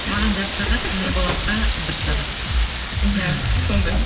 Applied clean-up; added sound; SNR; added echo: none; Rain; 3 dB; reverberation time 2.7 s.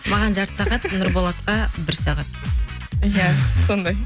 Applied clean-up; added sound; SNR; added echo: none; none; none; none.